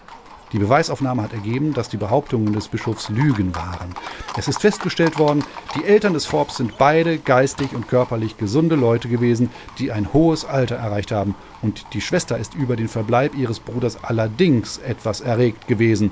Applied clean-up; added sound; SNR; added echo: none; Livestock, farm animals, working animals; 18 dB; none.